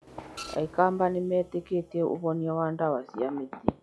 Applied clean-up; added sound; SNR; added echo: classical method log-MMSE.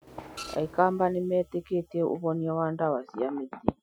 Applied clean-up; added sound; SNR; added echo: classical method Wiener filter.